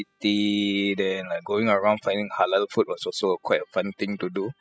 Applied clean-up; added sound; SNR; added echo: classical method spectral subtraction.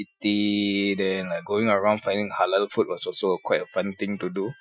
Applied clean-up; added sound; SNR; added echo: classical method Wiener filter.